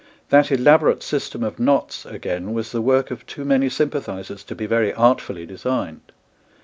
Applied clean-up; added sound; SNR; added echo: none; none; none; none.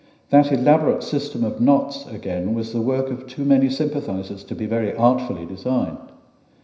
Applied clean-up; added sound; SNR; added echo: none; none; none; reverberation time 0.9 s.